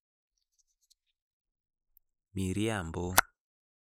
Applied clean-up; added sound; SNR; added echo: neural mask model Resemble Enhance denoiser.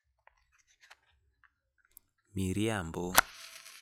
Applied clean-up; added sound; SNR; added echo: classical method log-MMSE.